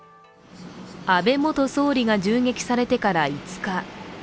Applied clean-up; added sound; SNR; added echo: none; none; none; none.